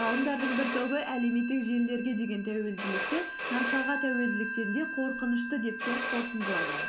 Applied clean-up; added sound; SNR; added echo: none; Telephone; -3 dB; none.